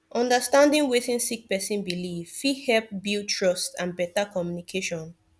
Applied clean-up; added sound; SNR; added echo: none; none; none; none.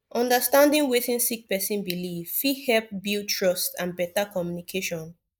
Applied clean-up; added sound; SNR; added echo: neural mask model Resemble Enhance denoiser.